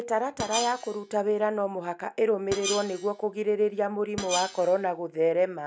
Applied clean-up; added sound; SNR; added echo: none; Screech; 11 dB; none.